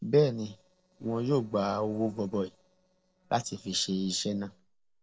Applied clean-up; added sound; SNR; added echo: neural separator model SepFormer DNS4.